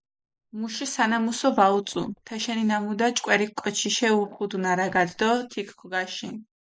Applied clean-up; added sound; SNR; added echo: neural mask model Resemble Enhance denoiser.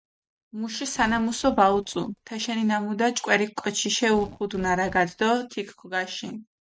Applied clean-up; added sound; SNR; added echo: neural mask model RNNoise.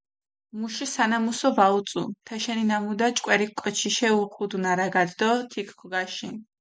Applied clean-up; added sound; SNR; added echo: none; none; none; none.